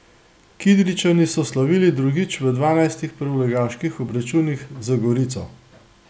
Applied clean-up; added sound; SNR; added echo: none; none; none; none.